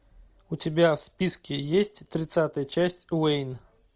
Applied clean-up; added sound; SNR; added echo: none; none; none; none.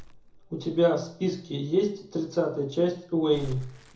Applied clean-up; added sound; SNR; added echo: none; Crumpling, crinkling; 18 dB; reverberation time 0.6 s.